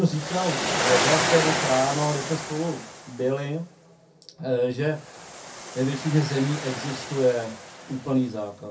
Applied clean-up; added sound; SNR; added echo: none; Waves, surf; 4 dB; reverberation time 0.3 s.